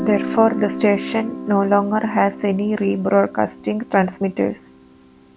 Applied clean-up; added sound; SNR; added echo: none; Guitar; 11 dB; none.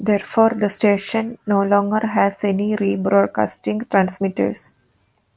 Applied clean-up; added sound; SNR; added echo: none; none; none; none.